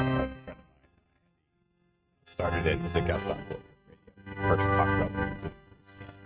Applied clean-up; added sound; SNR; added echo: neural mask model RNNoise.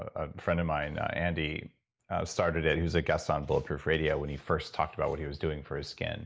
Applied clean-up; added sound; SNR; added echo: none; none; none; none.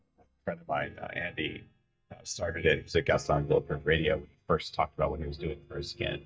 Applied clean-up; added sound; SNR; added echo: neural mask model DeepFilterNet 3.